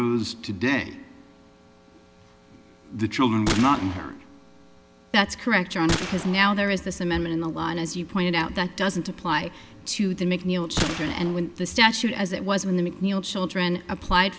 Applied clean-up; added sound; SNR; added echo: none; Gunshot, gunfire; 7 dB; none.